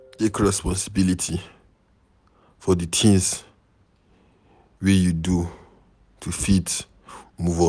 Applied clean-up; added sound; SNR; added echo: none; none; none; none.